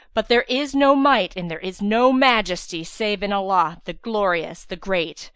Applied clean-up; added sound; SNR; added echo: none; none; none; none.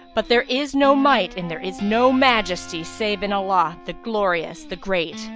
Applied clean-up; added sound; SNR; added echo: none; Guitar; 18 dB; none.